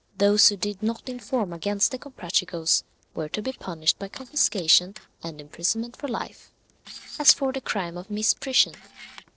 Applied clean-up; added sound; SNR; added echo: neural separator model SepFormer DNS4.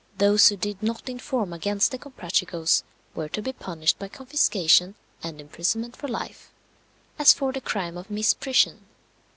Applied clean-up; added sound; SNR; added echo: none; none; none; none.